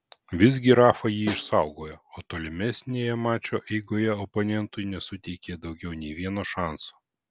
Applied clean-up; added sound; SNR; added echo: none; Snare drum; 14 dB; none.